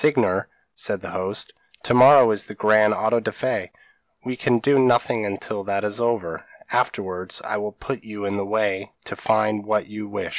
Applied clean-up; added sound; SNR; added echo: none; none; none; none.